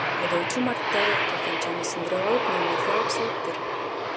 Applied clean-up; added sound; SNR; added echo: none; Aircraft; -4 dB; none.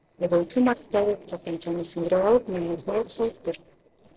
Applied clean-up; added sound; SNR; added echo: neural separator model SepFormer DNS4.